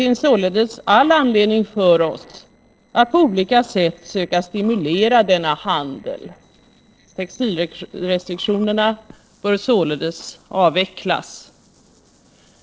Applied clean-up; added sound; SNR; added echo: neural separator model SepFormer DNS4.